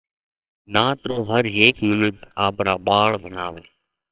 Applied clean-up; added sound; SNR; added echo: neural separator model SepFormer WHAMR!.